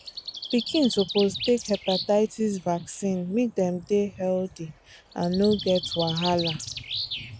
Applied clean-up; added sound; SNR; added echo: none; Bird; 10 dB; none.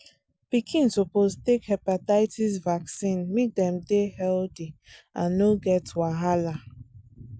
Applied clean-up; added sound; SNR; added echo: none; none; none; none.